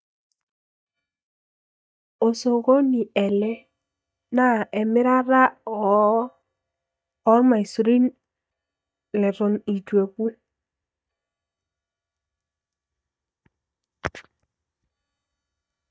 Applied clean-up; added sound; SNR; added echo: neural mask model DeepFilterNet 3.